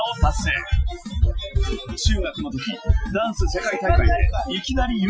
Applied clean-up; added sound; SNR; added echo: classical method Wiener filter.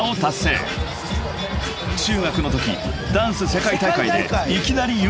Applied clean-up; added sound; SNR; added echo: none; none; none; none.